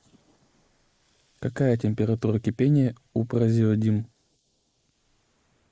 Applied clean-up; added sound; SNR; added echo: neural mask model Resemble Enhance denoiser.